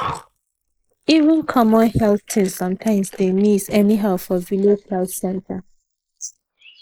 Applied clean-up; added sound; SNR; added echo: neural mask model Resemble Enhance denoiser.